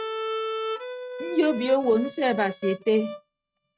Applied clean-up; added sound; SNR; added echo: neural mask model RNNoise.